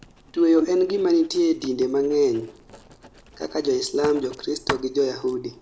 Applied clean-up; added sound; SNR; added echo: none; Writing; 17 dB; none.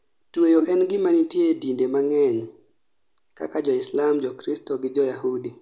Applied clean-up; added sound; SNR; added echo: none; none; none; none.